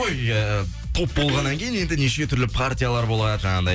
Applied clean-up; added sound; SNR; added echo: none; none; none; none.